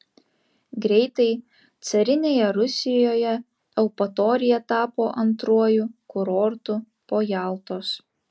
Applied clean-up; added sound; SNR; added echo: none; none; none; none.